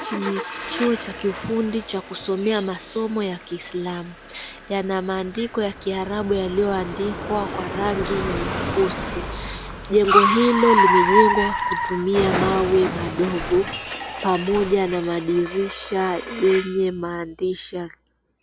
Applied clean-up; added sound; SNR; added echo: none; Car; 3 dB; none.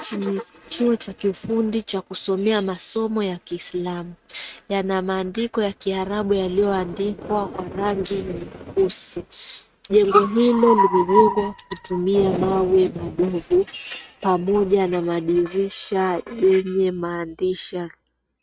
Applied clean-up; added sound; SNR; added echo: neural mask model RNNoise.